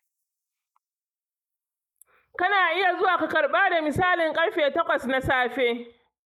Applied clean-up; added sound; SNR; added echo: neural mask model Resemble Enhance denoiser.